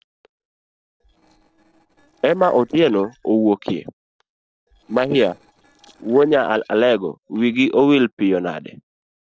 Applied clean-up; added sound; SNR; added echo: neural separator model SepFormer DNS4.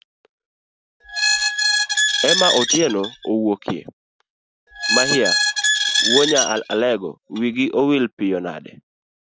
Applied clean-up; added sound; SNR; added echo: none; Squeak; -2 dB; none.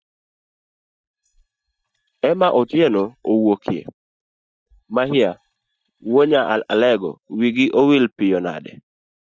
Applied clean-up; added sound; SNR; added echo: neural mask model DeepFilterNet 3.